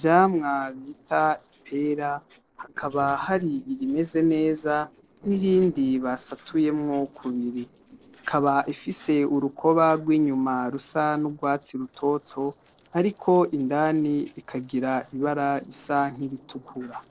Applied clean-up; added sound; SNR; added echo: neural separator model SepFormer DNS4.